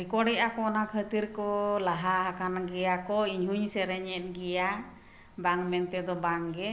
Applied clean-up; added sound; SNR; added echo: none; none; none; none.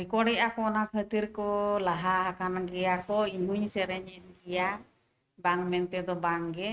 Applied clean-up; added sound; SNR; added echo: neural mask model RNNoise.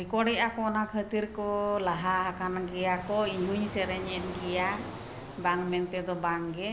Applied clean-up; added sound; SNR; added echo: none; Fixed-wing aircraft, airplane; 13 dB; none.